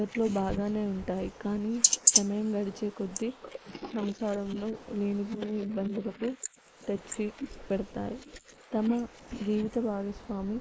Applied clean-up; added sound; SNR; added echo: neural mask model Resemble Enhance denoiser.